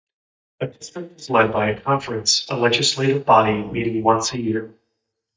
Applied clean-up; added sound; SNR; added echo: neural mask model DeepFilterNet 3.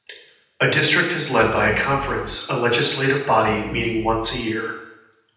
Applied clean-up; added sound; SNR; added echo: none; Piano; 12 dB; reverberation time 0.8 s.